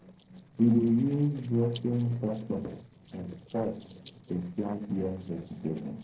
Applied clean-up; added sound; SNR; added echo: neural separator model SepFormer DNS4.